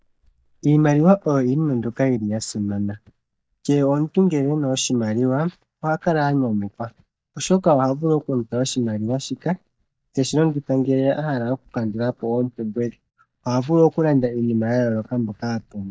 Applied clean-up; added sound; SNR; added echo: neural mask model DeepFilterNet 3.